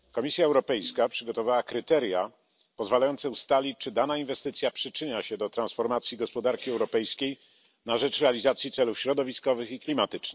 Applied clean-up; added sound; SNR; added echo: none; none; none; none.